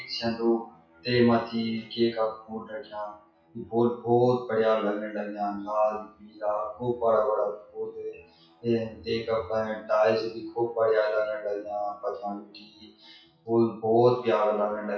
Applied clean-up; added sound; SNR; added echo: classical method WPE with log-MMSE.